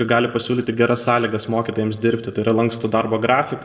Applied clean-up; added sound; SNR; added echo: none; none; none; reverberation time 1.0 s.